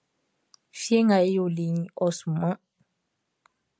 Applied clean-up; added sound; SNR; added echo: none; none; none; none.